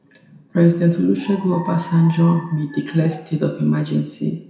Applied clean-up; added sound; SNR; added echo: none; none; none; reverberation time 0.5 s.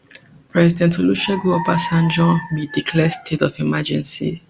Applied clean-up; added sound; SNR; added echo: none; none; none; none.